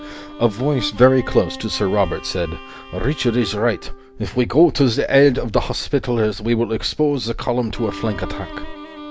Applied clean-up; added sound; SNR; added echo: none; Bowed string instrument; 17 dB; none.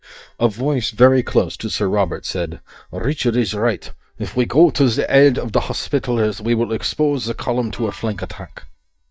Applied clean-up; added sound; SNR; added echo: neural mask model DeepFilterNet 3.